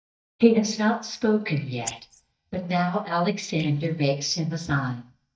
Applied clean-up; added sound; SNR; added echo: neural mask model DeepFilterNet 3.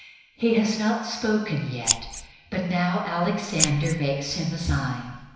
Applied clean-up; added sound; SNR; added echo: none; Scissors; 1 dB; reverberation time 1.0 s.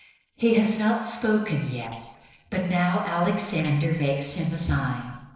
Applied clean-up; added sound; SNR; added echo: neural separator model SepFormer DNS4.